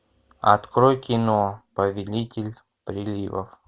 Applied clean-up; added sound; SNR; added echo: none; none; none; none.